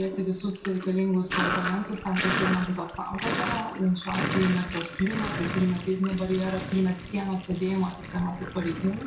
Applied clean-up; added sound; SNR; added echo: none; Sink (filling or washing); 5 dB; reverberation time 0.3 s.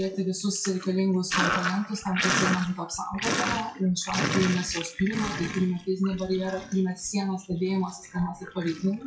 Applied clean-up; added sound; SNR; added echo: classical method WPE with log-MMSE.